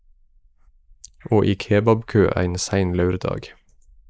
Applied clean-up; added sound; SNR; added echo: neural mask model Resemble Enhance denoiser.